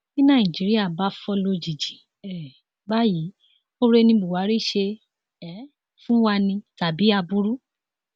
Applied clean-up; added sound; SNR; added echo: none; none; none; none.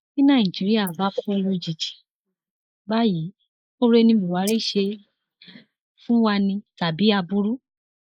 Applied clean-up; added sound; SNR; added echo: neural mask model Resemble Enhance denoiser.